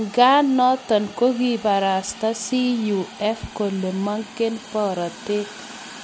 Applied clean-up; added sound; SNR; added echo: none; Hiss; 18 dB; none.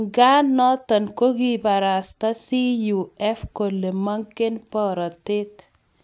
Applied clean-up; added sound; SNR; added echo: none; none; none; none.